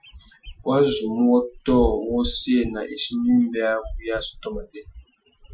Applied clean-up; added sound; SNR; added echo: classical method Wiener filter.